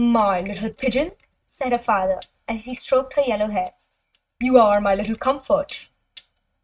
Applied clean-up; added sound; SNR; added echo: neural mask model RNNoise.